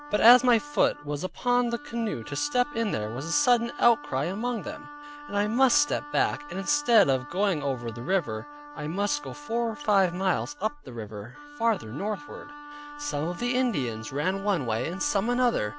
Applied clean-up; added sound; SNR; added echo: none; Wind instrument, woodwind instrument; 16 dB; none.